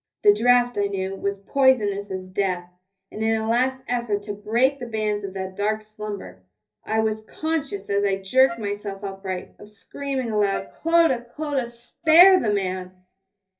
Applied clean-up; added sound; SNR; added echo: neural separator model SepFormer DNS4.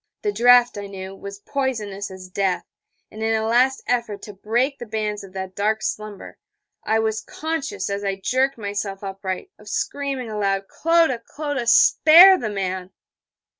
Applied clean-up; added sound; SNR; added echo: none; none; none; none.